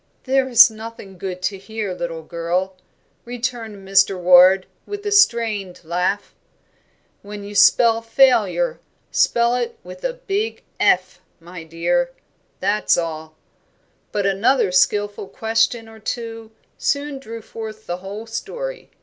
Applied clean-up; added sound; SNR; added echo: none; none; none; none.